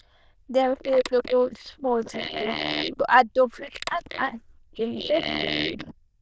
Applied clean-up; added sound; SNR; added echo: neural diffusion model UNIVERSE++.